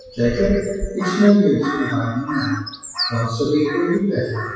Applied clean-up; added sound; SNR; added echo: classical method WPE with log-MMSE.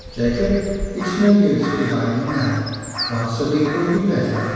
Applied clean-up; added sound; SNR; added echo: none; Crow; 11 dB; reverberation time 1.9 s.